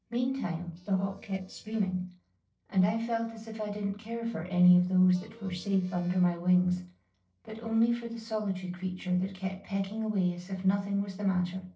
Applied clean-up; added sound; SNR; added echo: neural separator model SepFormer DNS4.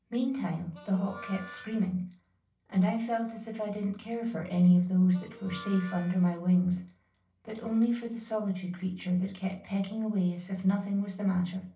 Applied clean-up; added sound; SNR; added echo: none; Harmonica; 19 dB; reverberation time 0.4 s.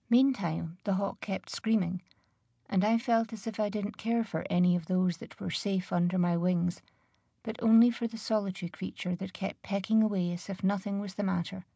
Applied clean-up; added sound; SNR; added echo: none; none; none; none.